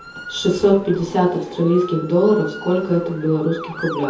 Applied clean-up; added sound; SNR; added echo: none; Motor vehicle (road) / Siren; 16 dB; reverberation time 0.5 s.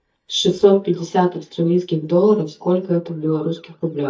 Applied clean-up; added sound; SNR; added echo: neural mask model DeepFilterNet 3.